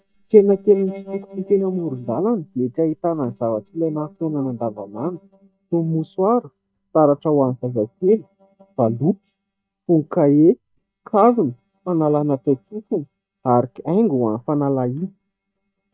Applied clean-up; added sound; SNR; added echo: neural mask model DeepFilterNet 3.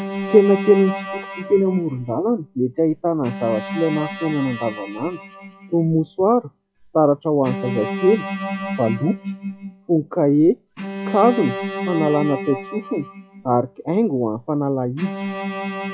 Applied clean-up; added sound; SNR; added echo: classical method log-MMSE.